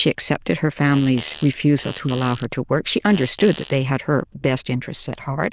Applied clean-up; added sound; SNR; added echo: neural diffusion model UNIVERSE++.